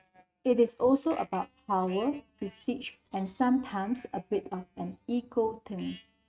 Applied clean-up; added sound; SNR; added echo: neural mask model RNNoise.